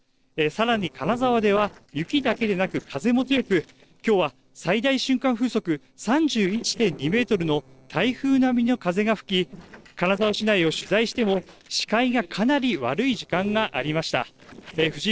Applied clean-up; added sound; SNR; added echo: neural separator model SepFormer DNS4.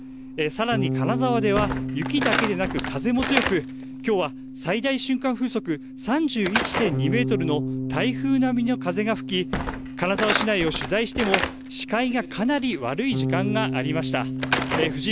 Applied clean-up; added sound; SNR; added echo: none; Bass guitar + Slam / Wood; 3 dB; none.